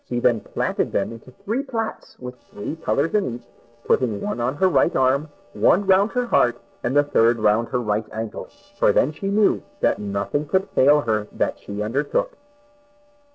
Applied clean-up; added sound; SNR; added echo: neural separator model SepFormer DNS4.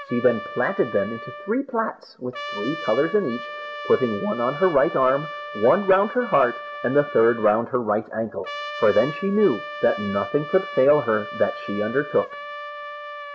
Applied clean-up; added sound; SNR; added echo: none; Trumpet; 12 dB; none.